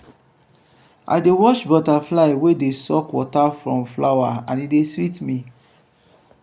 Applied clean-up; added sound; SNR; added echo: none; none; none; none.